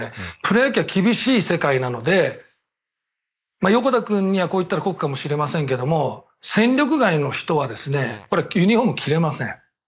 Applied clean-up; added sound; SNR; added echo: neural mask model Resemble Enhance denoiser.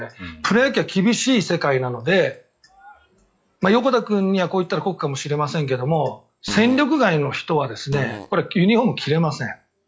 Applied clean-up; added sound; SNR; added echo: classical method log-MMSE.